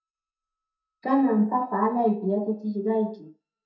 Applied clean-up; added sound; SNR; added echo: neural mask model DeepFilterNet 3.